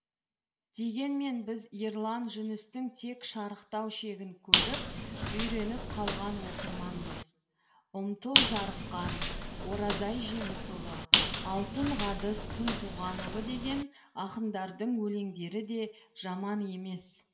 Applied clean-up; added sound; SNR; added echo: none; Squeak; -4 dB; reverberation time 0.7 s.